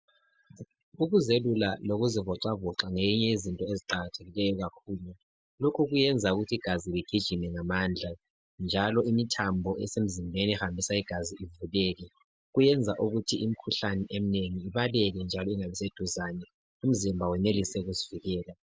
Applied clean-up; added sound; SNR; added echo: none; none; none; none.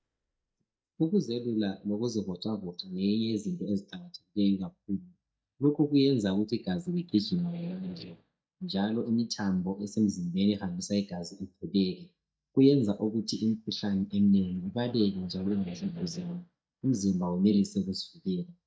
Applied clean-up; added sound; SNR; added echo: neural mask model DeepFilterNet 3.